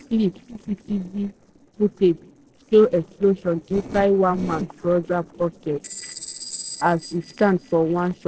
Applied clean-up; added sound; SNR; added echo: neural separator model SepFormer DNS4.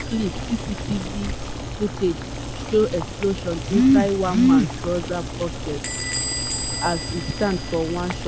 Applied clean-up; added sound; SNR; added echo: none; Squeak / Bell + Boiling; 6 dB; none.